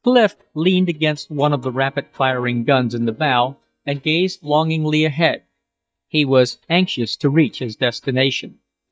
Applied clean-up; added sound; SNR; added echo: neural mask model DeepFilterNet 3.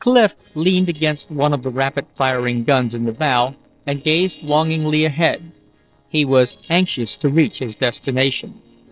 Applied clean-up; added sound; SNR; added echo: neural separator model SepFormer DNS4.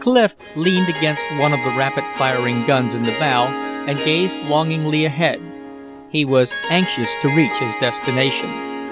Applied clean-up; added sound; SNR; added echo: none; Harp; 7 dB; none.